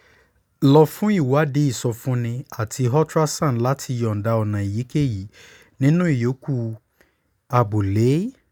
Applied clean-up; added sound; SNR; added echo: none; none; none; none.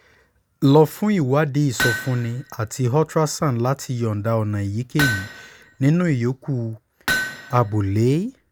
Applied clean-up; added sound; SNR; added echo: none; Hammer; 8 dB; none.